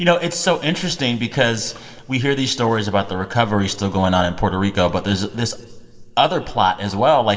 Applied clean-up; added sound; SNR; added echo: none; none; none; reverberation time 1.3 s.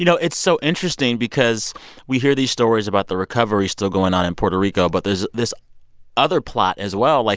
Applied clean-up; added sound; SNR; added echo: none; none; none; none.